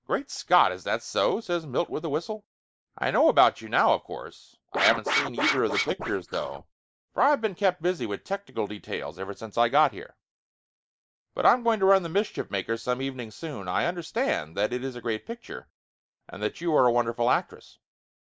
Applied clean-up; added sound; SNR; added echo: neural mask model Resemble Enhance denoiser.